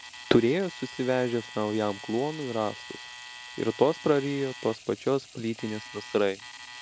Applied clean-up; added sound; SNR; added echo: none; Sink (filling or washing) / Water tap, faucet + Alarm; 15 dB; none.